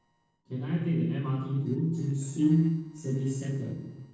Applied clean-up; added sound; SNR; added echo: neural separator model SepFormer DNS4.